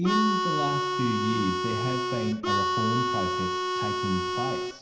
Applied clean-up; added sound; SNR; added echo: none; Harmonica; -2 dB; reverberation time 0.9 s.